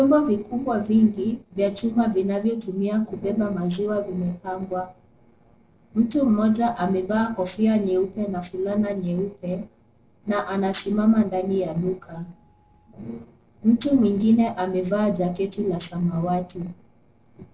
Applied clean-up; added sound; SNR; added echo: neural separator model SepFormer DNS4.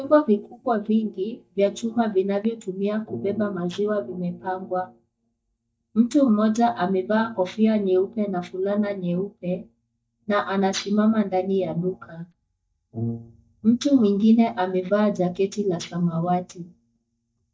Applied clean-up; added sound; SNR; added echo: neural mask model DeepFilterNet 3.